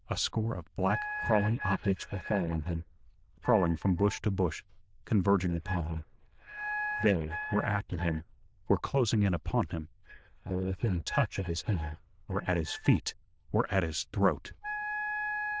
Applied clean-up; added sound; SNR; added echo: neural diffusion model UNIVERSE++.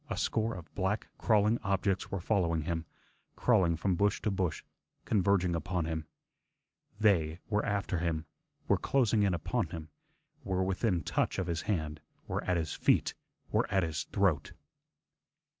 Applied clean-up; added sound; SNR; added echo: none; none; none; none.